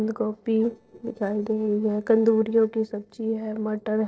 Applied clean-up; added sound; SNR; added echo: neural separator model SepFormer DNS4.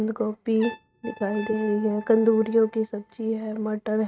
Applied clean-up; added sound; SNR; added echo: neural mask model RNNoise.